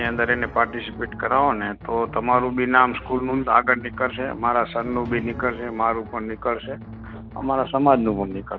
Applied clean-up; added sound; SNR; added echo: none; Drum + Bass guitar; 14 dB; none.